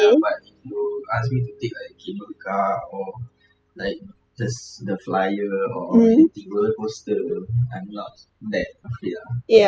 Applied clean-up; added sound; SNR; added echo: classical method spectral subtraction.